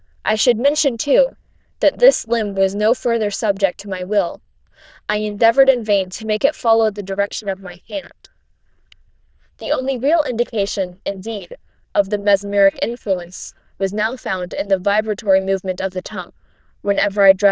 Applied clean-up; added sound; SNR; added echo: neural diffusion model UNIVERSE++.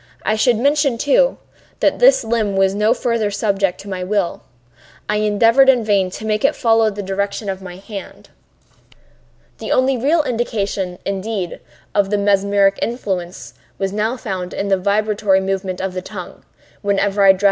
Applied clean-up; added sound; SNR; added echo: none; none; none; none.